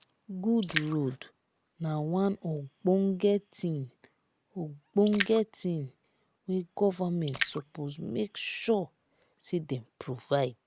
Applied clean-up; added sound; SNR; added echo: none; Splash, splatter; 10 dB; none.